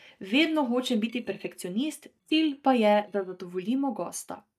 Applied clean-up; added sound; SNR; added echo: neural mask model DeepFilterNet 3.